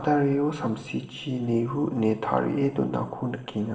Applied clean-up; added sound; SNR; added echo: neural separator model SepFormer DNS4.